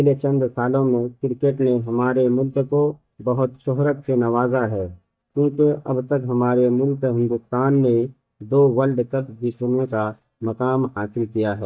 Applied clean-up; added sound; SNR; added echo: neural mask model DeepFilterNet 3.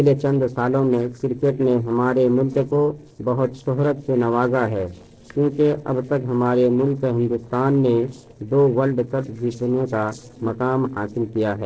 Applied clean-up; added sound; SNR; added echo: neural separator model SepFormer DNS4.